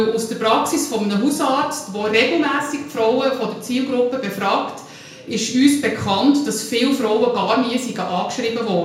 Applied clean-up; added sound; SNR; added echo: none; none; none; reverberation time 0.5 s.